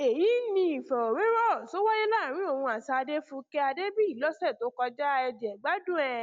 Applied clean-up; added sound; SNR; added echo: none; none; none; none.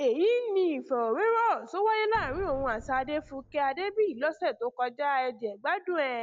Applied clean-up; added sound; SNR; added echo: none; Boom; 18 dB; none.